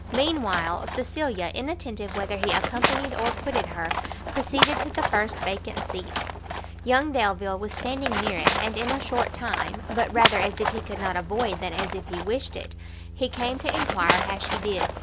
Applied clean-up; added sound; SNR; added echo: none; Livestock, farm animals, working animals; 2 dB; none.